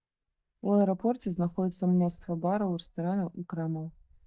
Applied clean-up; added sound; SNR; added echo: neural mask model DeepFilterNet 3.